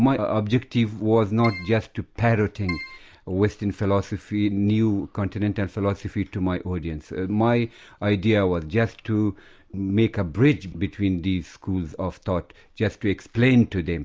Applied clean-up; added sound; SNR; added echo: none; Keyboard (musical); 11 dB; none.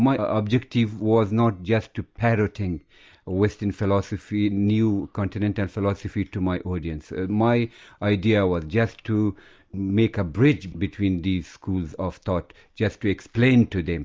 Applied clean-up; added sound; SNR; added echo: neural mask model DeepFilterNet 3.